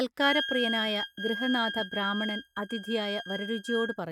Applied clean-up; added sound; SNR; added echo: neural mask model RNNoise.